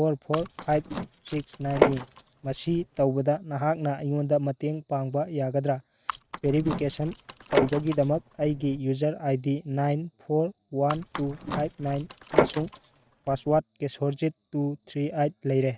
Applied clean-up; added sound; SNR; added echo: neural mask model RNNoise.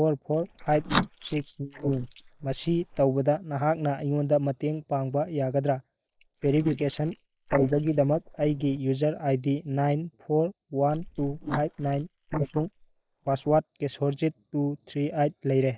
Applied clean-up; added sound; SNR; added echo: neural mask model Resemble Enhance denoiser.